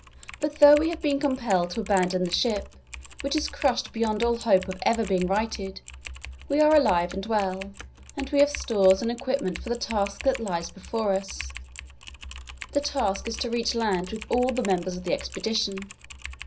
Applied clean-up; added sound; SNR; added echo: none; Typing; 15 dB; reverberation time 0.5 s.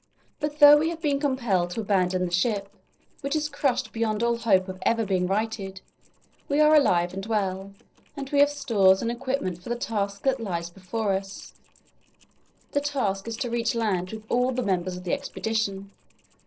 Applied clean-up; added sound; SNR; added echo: neural separator model SepFormer DNS4.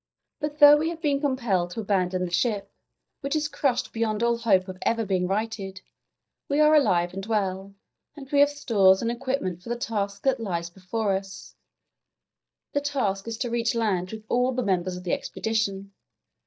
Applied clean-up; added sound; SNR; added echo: neural mask model DeepFilterNet 3.